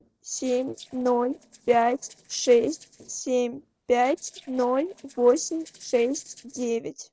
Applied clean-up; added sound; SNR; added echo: neural separator model SepFormer DNS4.